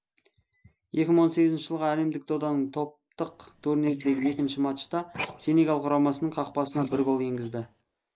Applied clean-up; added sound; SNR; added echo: neural mask model Resemble Enhance denoiser.